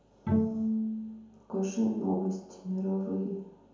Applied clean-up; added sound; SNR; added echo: none; Bowed string instrument; 0 dB; reverberation time 0.9 s.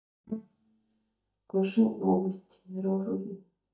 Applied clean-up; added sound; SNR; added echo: neural mask model DeepFilterNet 3.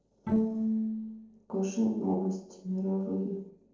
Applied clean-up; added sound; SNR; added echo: neural separator model SepFormer DNS4.